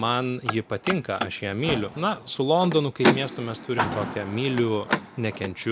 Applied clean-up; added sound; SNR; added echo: none; Car; 4 dB; none.